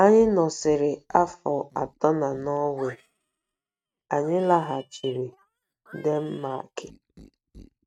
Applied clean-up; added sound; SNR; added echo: neural mask model RNNoise.